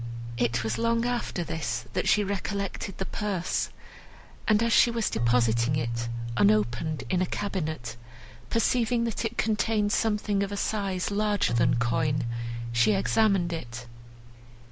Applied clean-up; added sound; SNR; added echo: none; Keyboard (musical); 7 dB; none.